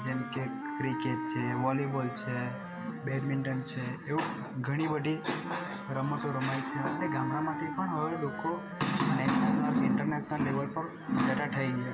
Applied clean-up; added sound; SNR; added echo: none; Wind instrument, woodwind instrument; 8 dB; reverberation time 2.4 s.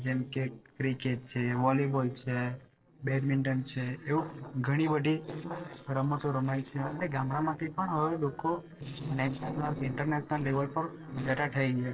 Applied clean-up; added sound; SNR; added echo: neural separator model SepFormer DNS4.